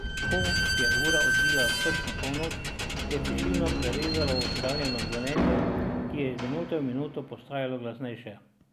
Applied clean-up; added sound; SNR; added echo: none; Squeak / Slam; -4 dB; none.